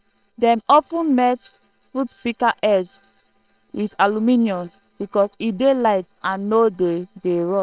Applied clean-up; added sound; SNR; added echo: neural separator model SepFormer WHAM!.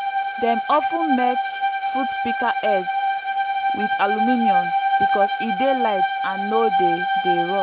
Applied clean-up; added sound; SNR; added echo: none; Bowed string instrument; -3 dB; none.